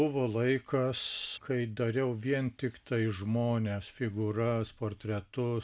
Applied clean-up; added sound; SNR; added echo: none; none; none; none.